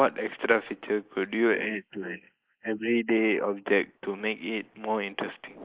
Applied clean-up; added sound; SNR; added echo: neural mask model Resemble Enhance denoiser.